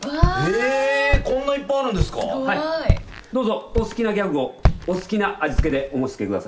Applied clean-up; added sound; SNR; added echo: none; Walk, footsteps; 2 dB; none.